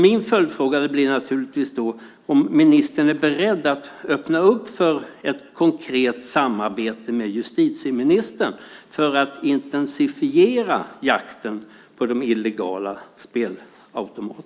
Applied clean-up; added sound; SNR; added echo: none; none; none; none.